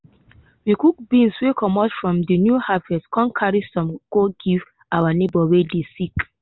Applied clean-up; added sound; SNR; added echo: none; none; none; none.